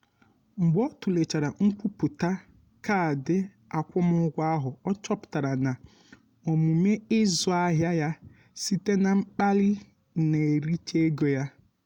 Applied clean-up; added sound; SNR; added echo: none; none; none; none.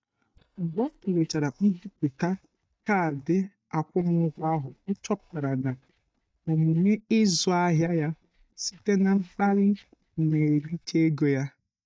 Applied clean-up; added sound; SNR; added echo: neural mask model DeepFilterNet 3.